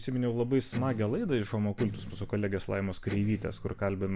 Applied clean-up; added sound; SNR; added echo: none; Electric guitar; 11 dB; none.